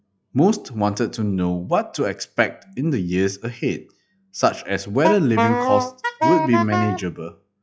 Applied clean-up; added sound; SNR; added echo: classical method log-MMSE.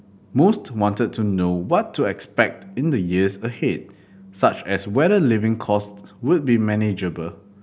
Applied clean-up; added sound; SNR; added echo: none; none; none; none.